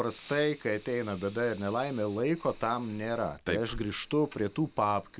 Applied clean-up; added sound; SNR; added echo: none; none; none; none.